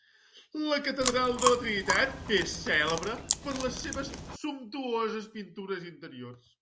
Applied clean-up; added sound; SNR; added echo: none; Chewing, mastication; 3 dB; none.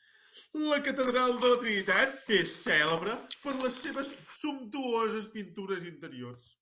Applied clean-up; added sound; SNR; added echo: neural mask model Resemble Enhance denoiser.